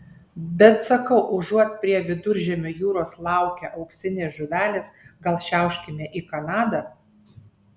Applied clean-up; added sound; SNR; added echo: none; none; none; none.